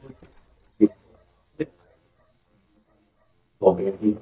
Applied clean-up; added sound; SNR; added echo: neural mask model DeepFilterNet 3.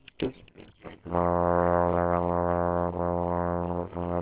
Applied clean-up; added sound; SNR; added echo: neural separator model SepFormer WHAMR!.